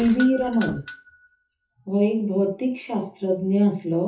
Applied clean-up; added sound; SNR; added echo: classical method WPE with log-MMSE.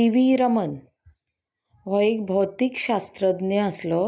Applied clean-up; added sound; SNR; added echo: none; none; none; none.